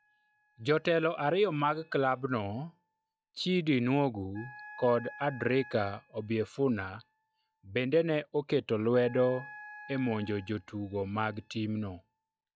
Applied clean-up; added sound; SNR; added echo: classical method log-MMSE.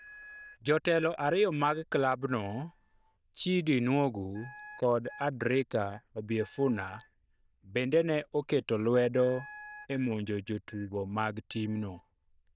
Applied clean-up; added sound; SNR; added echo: neural diffusion model UNIVERSE++.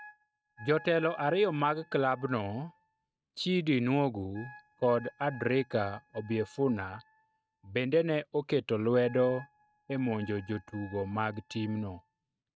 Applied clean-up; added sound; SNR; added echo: neural mask model RNNoise.